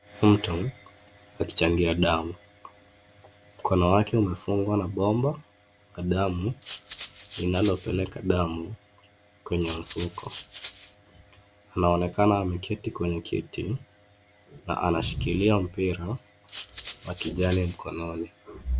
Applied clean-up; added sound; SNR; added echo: none; Rattle (instrument); 1 dB; none.